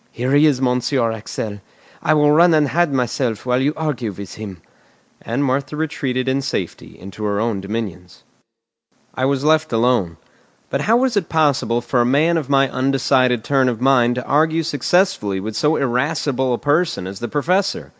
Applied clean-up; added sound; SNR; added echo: none; none; none; none.